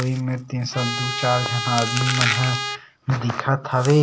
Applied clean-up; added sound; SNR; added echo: none; Trumpet + Chewing, mastication; 6 dB; none.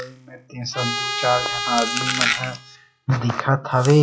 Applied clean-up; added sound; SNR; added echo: classical method log-MMSE.